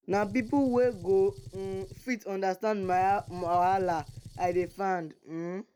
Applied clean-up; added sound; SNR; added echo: none; Gunshot, gunfire; 18 dB; none.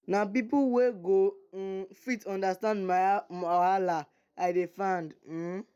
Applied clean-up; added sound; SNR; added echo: none; none; none; none.